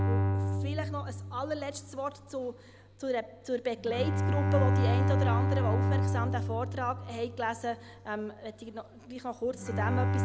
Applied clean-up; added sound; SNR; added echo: none; Bowed string instrument; -5 dB; none.